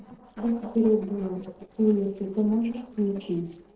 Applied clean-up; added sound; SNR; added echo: neural separator model SepFormer DNS4.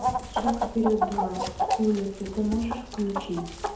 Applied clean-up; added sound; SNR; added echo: none; Chicken, rooster; 1 dB; reverberation time 2.1 s.